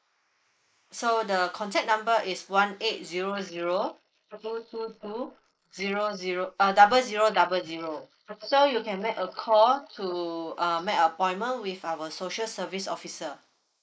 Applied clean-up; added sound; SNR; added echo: neural mask model Resemble Enhance denoiser.